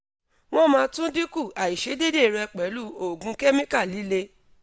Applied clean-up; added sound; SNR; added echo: none; none; none; none.